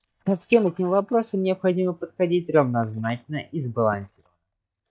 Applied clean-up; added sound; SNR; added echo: neural mask model DeepFilterNet 3.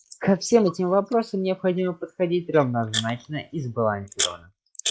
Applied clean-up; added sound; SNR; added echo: neural mask model Resemble Enhance denoiser.